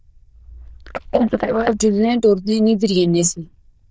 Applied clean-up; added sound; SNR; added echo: neural diffusion model UNIVERSE++.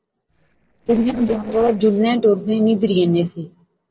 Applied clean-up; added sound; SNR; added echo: neural separator model SepFormer DNS4.